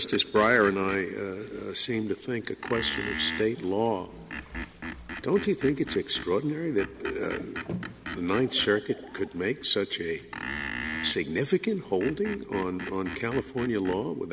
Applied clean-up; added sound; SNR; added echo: none; Screech; 11 dB; none.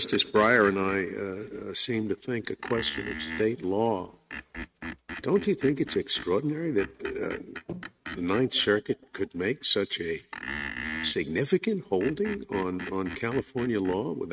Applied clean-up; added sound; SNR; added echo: neural mask model RNNoise.